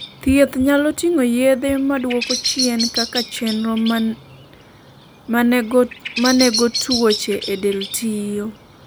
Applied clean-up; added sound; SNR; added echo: none; Bird vocalization, bird call, bird song; 9 dB; none.